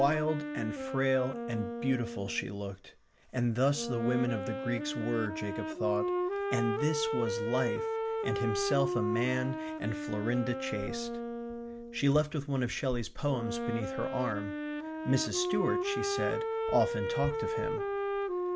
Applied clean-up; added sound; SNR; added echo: none; Wind instrument, woodwind instrument; 2 dB; none.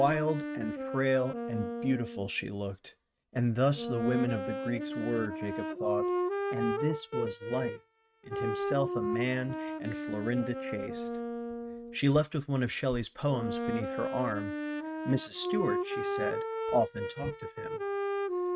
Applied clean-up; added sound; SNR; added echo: neural mask model RNNoise.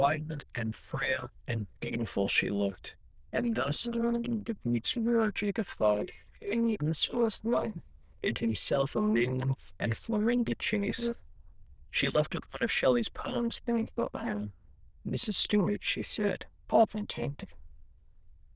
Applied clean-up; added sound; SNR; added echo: neural diffusion model UNIVERSE++.